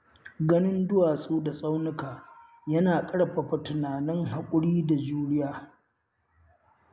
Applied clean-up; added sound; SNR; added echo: none; none; none; none.